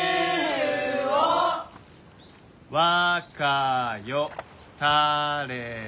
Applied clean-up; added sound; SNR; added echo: none; none; none; none.